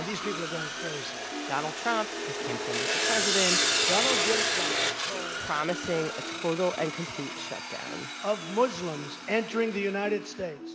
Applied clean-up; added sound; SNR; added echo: none; Sawing; 0 dB; none.